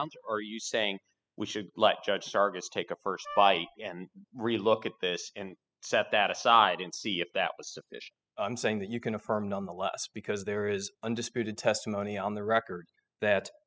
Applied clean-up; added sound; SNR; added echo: classical method spectral subtraction.